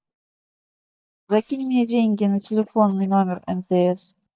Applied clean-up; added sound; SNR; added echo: neural mask model DeepFilterNet 3.